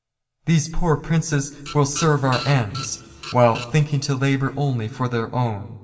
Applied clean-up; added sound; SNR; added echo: none; Printer; 14 dB; reverberation time 1.3 s.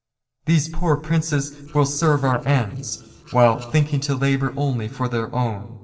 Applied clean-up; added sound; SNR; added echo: neural separator model SepFormer DNS4.